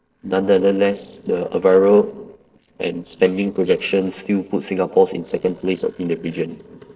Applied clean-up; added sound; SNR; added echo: neural separator model SepFormer DNS4.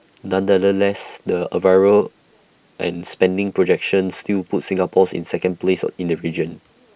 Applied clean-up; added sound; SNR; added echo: none; none; none; none.